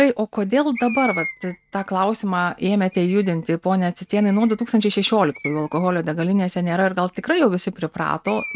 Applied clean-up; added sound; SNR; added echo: neural mask model RNNoise.